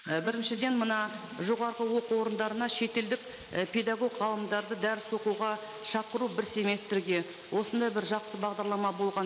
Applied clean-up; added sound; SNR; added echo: neural mask model Resemble Enhance denoiser.